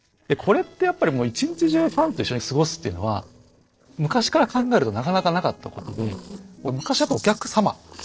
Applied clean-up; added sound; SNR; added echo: neural separator model SepFormer DNS4.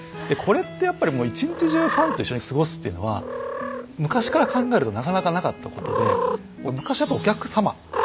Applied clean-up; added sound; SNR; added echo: none; Cat; 7 dB; none.